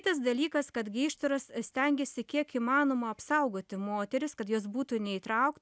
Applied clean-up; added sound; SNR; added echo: none; none; none; none.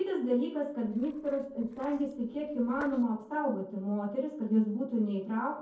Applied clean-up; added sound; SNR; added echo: neural separator model SepFormer DNS4.